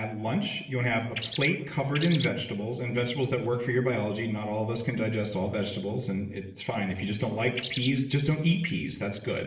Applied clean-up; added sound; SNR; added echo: none; Bird; -1 dB; reverberation time 0.8 s.